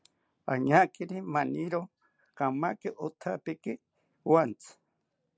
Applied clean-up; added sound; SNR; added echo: none; none; none; none.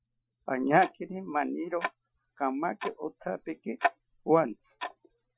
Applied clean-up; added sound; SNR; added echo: classical method Wiener filter.